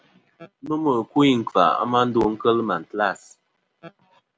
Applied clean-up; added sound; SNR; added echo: none; none; none; none.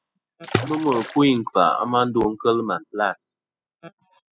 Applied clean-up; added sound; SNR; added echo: classical method spectral subtraction.